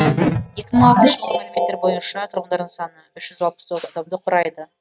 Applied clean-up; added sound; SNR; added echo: neural mask model RNNoise.